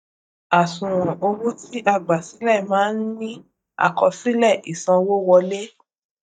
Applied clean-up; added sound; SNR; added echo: neural mask model DeepFilterNet 3.